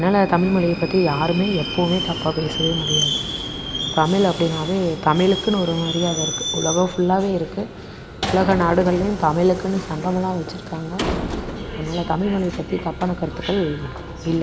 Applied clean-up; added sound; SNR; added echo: none; Subway, metro, underground; 7 dB; none.